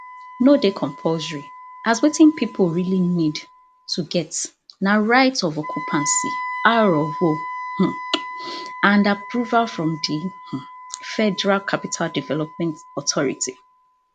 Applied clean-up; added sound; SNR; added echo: none; Wind instrument, woodwind instrument; 13 dB; none.